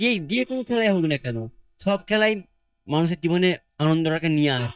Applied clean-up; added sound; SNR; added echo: neural mask model DeepFilterNet 3.